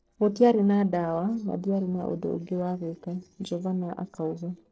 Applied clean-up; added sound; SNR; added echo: neural separator model SepFormer DNS4.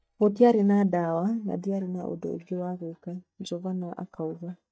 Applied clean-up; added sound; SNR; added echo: neural mask model DeepFilterNet 3.